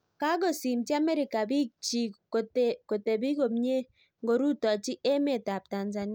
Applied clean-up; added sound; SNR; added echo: none; none; none; none.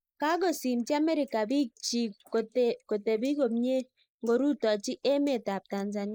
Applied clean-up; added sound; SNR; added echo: neural mask model Resemble Enhance denoiser.